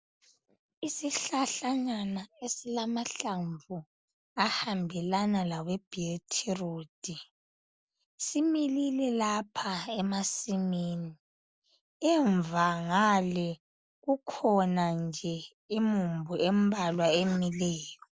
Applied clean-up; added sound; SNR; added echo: none; none; none; none.